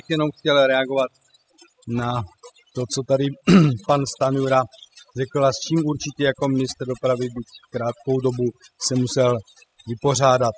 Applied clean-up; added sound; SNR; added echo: classical method spectral subtraction.